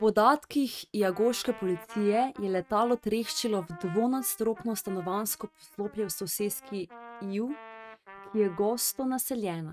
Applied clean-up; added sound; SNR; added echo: neural mask model RNNoise.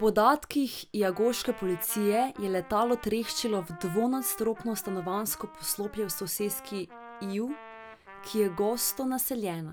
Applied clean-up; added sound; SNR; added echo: none; Trumpet; 18 dB; none.